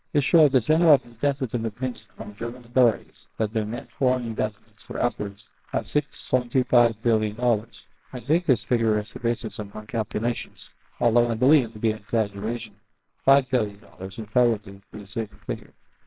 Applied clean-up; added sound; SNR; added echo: neural separator model SepFormer WHAMR!.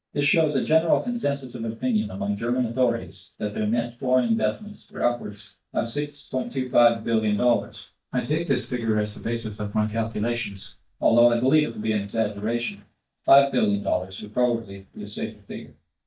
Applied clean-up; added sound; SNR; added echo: neural mask model DeepFilterNet 3.